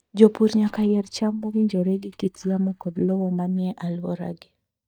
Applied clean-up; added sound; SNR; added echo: neural mask model DeepFilterNet 3.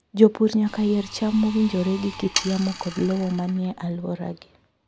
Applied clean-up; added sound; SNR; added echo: none; Sawing; 12 dB; none.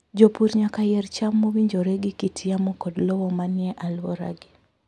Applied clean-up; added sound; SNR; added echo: none; none; none; none.